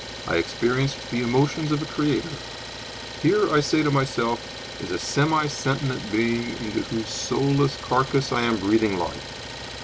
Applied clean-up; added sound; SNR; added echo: none; Idling; 11 dB; none.